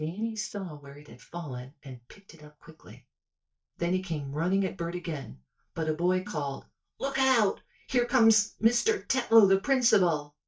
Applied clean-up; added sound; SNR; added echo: neural mask model DeepFilterNet 3.